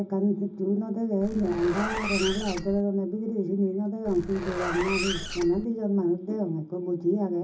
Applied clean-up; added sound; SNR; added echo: none; Zipper (clothing); 8 dB; reverberation time 0.4 s.